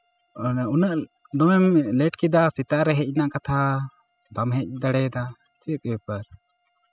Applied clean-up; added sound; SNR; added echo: classical method spectral subtraction.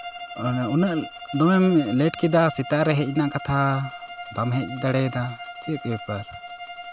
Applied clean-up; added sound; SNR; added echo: none; Bowed string instrument; 14 dB; none.